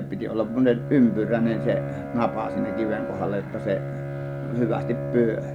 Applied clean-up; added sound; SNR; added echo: none; Bowed string instrument; 6 dB; none.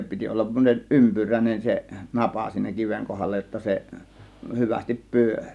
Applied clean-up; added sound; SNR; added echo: none; none; none; none.